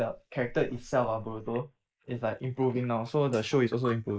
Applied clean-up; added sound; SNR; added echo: neural mask model Resemble Enhance denoiser.